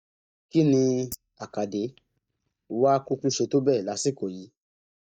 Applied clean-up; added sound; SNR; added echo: neural mask model DeepFilterNet 3.